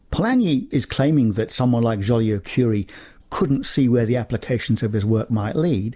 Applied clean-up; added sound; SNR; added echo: none; none; none; none.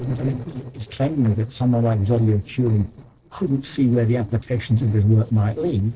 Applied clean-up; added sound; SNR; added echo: neural separator model SepFormer DNS4.